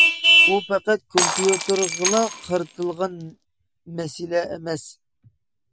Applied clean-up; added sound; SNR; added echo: none; Vehicle horn, car horn, honking + Shatter; -2 dB; none.